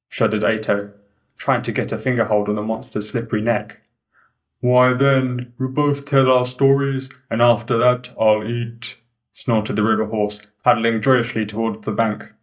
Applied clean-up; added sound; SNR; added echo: neural mask model DeepFilterNet 3.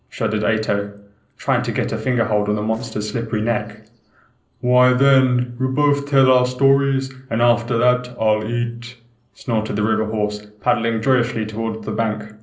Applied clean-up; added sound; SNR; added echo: neural separator model SepFormer DNS4.